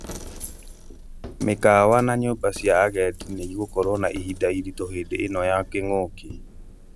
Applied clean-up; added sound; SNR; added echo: none; Coin (dropping); 14 dB; none.